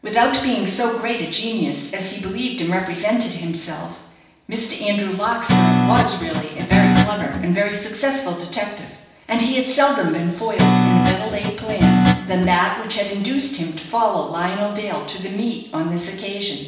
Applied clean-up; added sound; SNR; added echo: none; Guitar; -4 dB; reverberation time 0.9 s.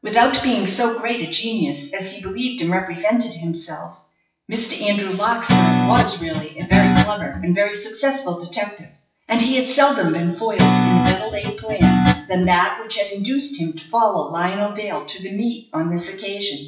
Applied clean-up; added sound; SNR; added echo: classical method WPE with log-MMSE.